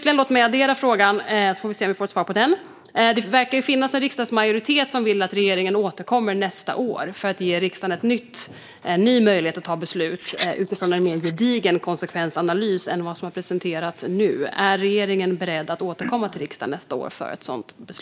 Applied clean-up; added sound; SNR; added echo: neural mask model Resemble Enhance denoiser.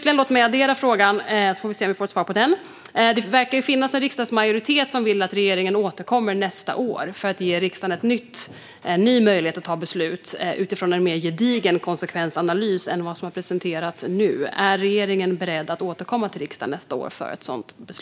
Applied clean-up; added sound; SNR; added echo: none; none; none; none.